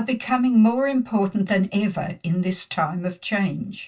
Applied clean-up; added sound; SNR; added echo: none; none; none; reverberation time 0.1 s.